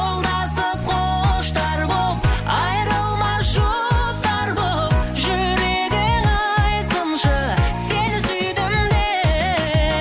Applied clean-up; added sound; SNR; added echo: none; none; none; none.